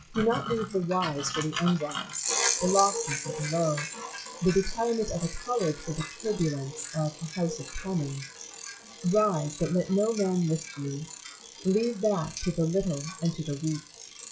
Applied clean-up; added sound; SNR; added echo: classical method WPE with log-MMSE.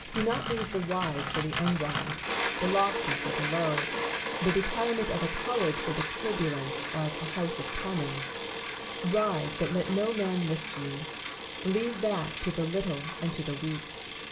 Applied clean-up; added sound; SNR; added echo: none; Bicycle; -1 dB; reverberation time 0.8 s.